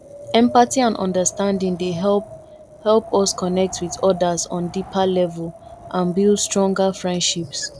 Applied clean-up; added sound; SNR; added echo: none; Wind; 18 dB; none.